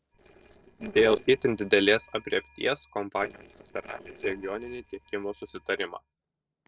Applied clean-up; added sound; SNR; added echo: neural separator model SepFormer DNS4.